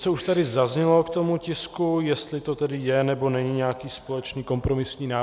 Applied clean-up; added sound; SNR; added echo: none; none; none; none.